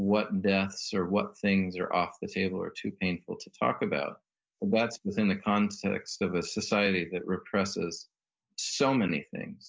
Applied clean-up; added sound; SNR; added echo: none; none; none; none.